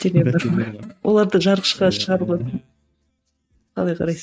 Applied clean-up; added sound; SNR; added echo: neural mask model RNNoise.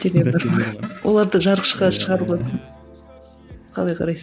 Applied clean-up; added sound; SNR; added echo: none; Fart; 17 dB; none.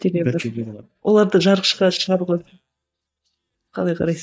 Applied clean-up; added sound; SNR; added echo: neural mask model DeepFilterNet 3.